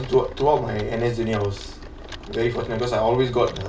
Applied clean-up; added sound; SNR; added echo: none; Typing; 20 dB; reverberation time 0.3 s.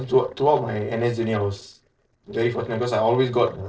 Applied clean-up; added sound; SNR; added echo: neural separator model SepFormer DNS4.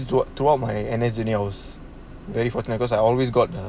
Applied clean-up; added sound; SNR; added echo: none; none; none; none.